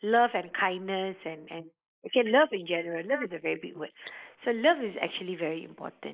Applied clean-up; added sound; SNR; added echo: neural mask model Resemble Enhance denoiser.